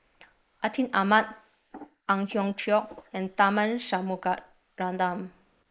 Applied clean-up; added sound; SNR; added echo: neural mask model Resemble Enhance denoiser.